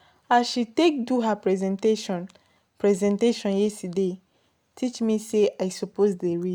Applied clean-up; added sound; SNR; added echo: none; none; none; none.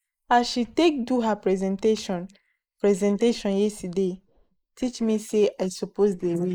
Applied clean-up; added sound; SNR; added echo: neural mask model Resemble Enhance denoiser.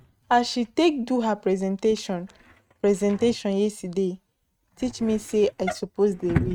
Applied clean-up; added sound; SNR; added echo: neural mask model RNNoise.